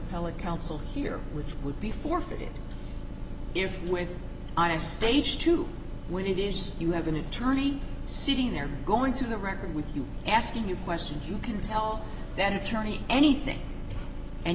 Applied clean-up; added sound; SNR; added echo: none; none; none; none.